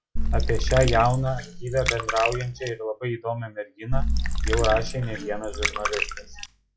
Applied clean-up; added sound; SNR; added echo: classical method log-MMSE.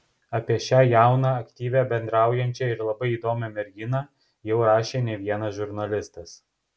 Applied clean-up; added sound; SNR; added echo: none; none; none; none.